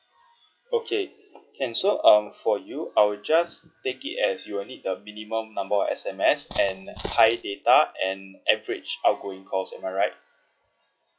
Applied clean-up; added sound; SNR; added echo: classical method log-MMSE.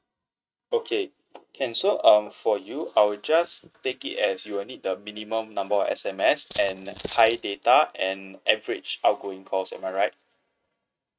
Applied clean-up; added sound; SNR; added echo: neural mask model RNNoise.